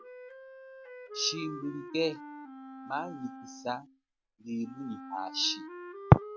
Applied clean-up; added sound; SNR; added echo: none; Wind instrument, woodwind instrument; 13 dB; none.